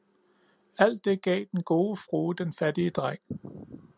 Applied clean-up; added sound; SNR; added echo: none; none; none; none.